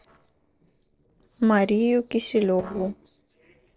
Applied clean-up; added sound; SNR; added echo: neural separator model SepFormer DNS4.